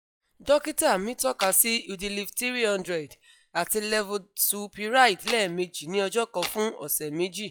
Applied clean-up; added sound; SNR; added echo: classical method log-MMSE.